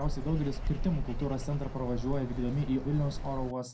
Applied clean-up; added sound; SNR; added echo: none; Bird vocalization, bird call, bird song; 3 dB; reverberation time 0.3 s.